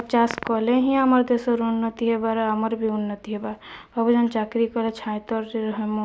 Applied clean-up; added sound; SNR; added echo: none; none; none; none.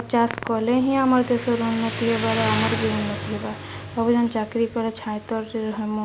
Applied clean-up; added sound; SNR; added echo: none; Motorcycle; 9 dB; none.